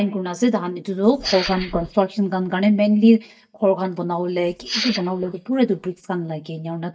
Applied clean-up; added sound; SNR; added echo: neural mask model DeepFilterNet 3.